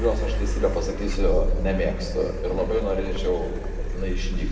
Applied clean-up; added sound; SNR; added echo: none; Car; -1 dB; reverberation time 2.1 s.